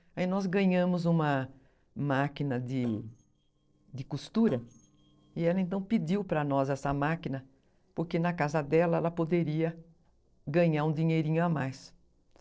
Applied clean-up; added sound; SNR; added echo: neural separator model SepFormer DNS4.